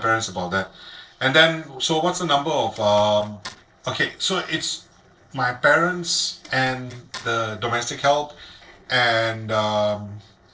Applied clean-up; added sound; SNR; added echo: neural separator model SepFormer DNS4.